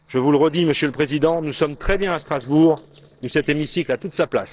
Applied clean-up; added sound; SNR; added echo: neural separator model SepFormer DNS4.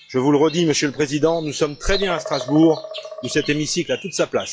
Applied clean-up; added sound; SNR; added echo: classical method log-MMSE.